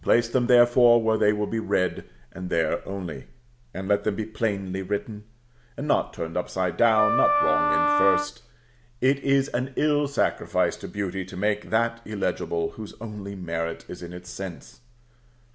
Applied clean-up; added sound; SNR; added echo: none; Wind instrument, woodwind instrument; -2 dB; none.